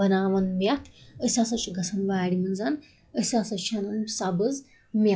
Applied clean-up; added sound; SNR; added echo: classical method log-MMSE.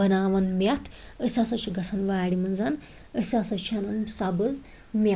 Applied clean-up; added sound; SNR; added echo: none; none; none; none.